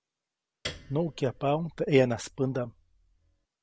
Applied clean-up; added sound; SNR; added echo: none; Piano; 17 dB; none.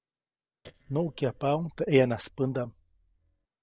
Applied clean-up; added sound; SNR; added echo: neural separator model SepFormer DNS4.